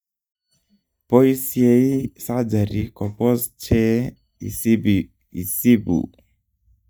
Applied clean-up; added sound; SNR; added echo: neural mask model DeepFilterNet 3.